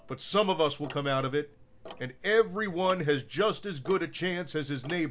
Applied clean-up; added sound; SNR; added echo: none; Tick-tock; 19 dB; none.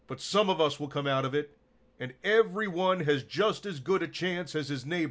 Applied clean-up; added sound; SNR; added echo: none; none; none; none.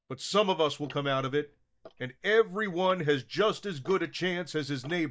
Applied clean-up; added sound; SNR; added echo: neural mask model DeepFilterNet 3.